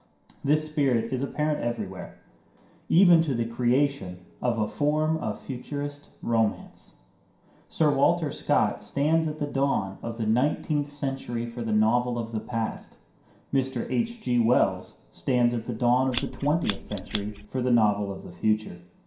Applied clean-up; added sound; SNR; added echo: none; Scissors; 9 dB; reverberation time 0.5 s.